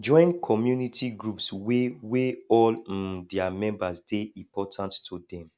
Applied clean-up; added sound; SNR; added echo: none; none; none; none.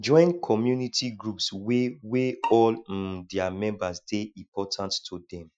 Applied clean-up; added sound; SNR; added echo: classical method Wiener filter.